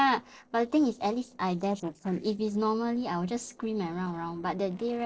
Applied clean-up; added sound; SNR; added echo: neural separator model SepFormer DNS4.